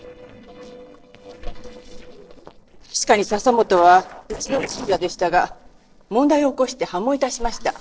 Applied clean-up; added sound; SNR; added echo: neural separator model SepFormer DNS4.